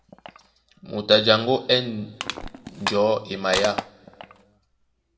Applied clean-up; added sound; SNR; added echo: none; Crushing; 11 dB; reverberation time 0.9 s.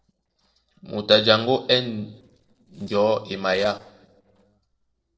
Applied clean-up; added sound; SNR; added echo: neural separator model SepFormer DNS4.